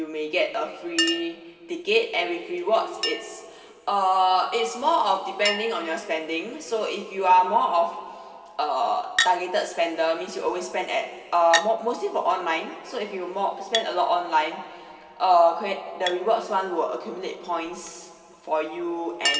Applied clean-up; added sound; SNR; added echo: none; Chink, clink; 11 dB; reverberation time 2.3 s.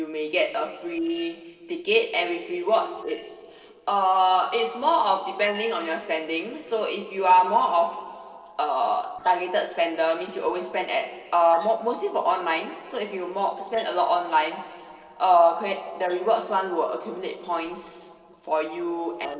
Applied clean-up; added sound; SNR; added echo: neural separator model SepFormer DNS4.